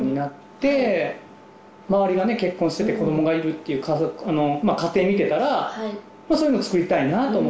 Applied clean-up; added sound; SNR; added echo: none; none; none; none.